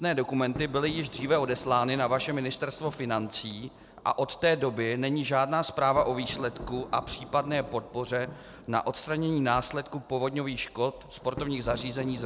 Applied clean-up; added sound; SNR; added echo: none; Thunder; 17 dB; none.